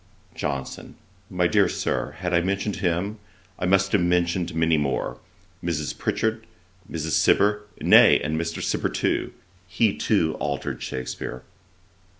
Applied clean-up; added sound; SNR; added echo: none; none; none; none.